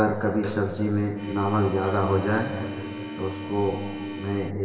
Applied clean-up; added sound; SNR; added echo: none; Organ; 10 dB; reverberation time 2.5 s.